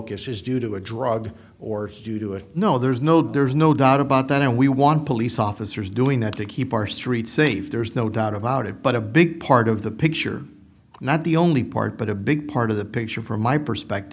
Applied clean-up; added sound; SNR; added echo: none; none; none; none.